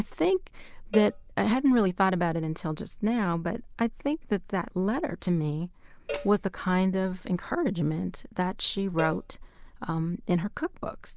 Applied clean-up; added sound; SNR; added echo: none; Tap + Cowbell; 15 dB; none.